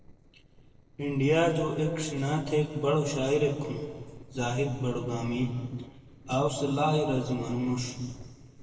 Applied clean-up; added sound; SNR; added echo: neural separator model SepFormer DNS4.